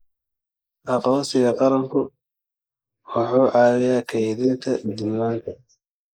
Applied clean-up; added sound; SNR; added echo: neural mask model Resemble Enhance denoiser.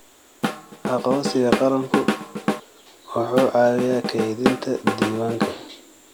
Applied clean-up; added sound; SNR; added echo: none; Drum / Drum kit; 1 dB; none.